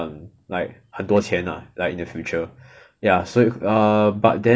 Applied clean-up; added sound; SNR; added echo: none; none; none; none.